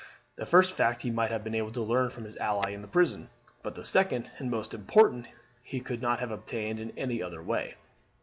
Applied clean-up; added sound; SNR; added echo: none; none; none; none.